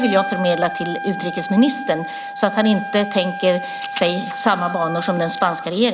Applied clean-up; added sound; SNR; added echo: none; Trumpet; 9 dB; none.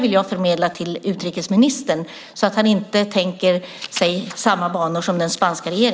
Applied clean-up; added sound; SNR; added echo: none; none; none; none.